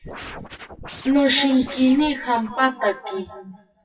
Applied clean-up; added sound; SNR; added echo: classical method WPE with log-MMSE.